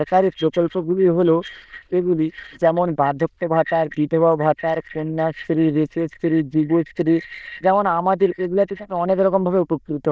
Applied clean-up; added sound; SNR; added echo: neural diffusion model UNIVERSE++.